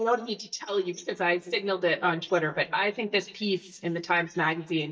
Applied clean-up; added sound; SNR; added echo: neural mask model DeepFilterNet 3.